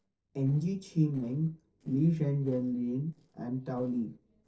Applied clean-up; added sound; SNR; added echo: neural separator model SepFormer DNS4.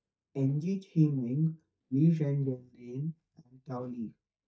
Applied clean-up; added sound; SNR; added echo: neural mask model DeepFilterNet 3.